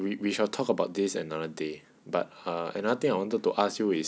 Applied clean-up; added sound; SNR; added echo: none; none; none; none.